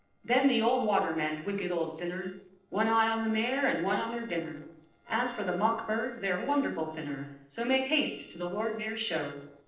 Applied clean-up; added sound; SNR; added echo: neural separator model SepFormer DNS4.